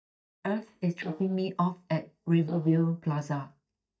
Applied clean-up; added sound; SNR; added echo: neural mask model DeepFilterNet 3.